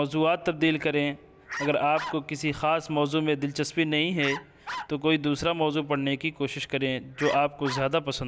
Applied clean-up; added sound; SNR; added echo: none; Bark; 11 dB; none.